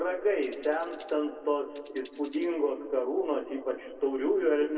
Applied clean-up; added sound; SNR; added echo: neural separator model SepFormer DNS4.